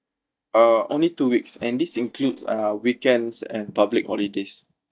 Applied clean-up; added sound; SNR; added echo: neural mask model DeepFilterNet 3.